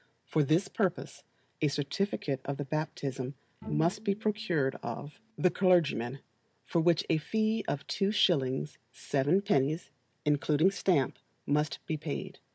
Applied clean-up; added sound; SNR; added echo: none; Bowed string instrument; 16 dB; none.